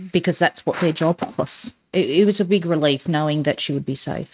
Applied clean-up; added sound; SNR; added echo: neural mask model RNNoise.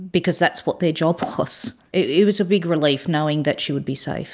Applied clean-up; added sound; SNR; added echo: none; none; none; none.